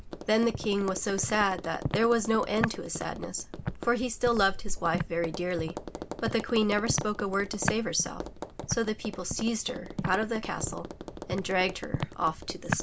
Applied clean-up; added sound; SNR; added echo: none; Tap + Walk, footsteps; 6 dB; none.